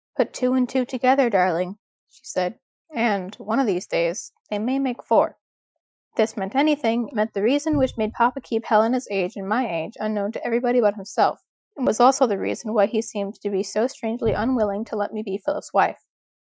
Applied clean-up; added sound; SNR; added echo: classical method Wiener filter.